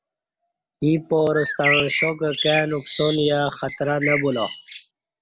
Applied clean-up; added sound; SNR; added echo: none; Bird; 4 dB; none.